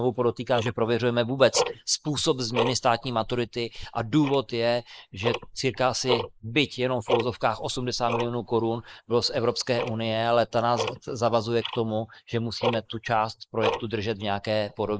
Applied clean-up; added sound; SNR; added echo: neural mask model Resemble Enhance denoiser.